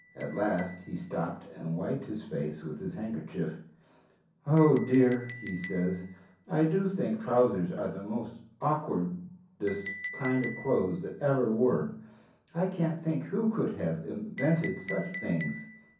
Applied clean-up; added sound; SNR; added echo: none; Chink, clink; 16 dB; reverberation time 0.6 s.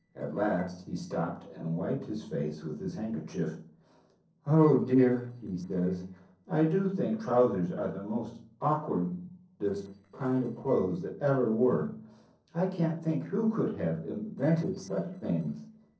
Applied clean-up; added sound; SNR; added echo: neural separator model SepFormer DNS4.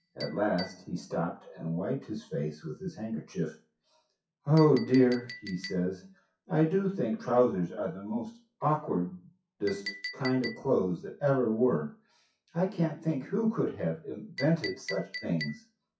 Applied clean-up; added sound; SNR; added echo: classical method WPE with log-MMSE.